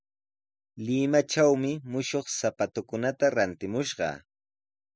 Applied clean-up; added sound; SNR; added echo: none; none; none; none.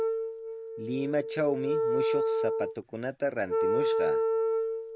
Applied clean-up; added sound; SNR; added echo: none; Wind instrument, woodwind instrument; -5 dB; none.